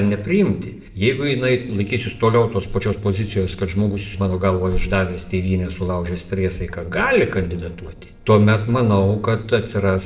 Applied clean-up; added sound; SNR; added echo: neural separator model SepFormer DNS4.